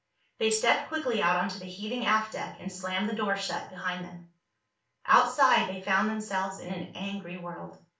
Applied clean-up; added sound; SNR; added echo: none; Tambourine; 10 dB; reverberation time 0.3 s.